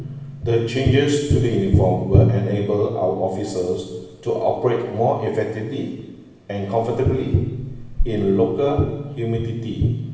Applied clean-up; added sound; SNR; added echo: none; Tap; 2 dB; reverberation time 1.2 s.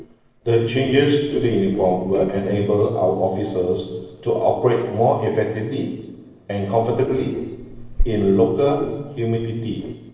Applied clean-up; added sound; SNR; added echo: neural separator model SepFormer DNS4.